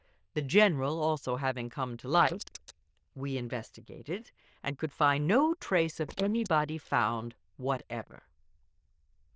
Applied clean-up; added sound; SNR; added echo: neural diffusion model UNIVERSE++.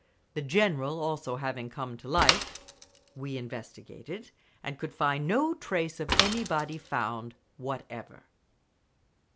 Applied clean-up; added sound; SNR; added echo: none; Mechanisms / Bicycle; 4 dB; none.